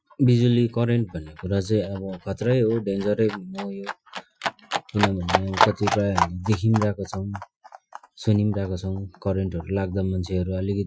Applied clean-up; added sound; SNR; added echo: classical method Wiener filter.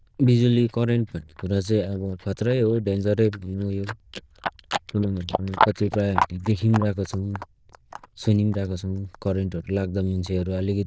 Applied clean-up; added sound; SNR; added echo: neural diffusion model UNIVERSE++.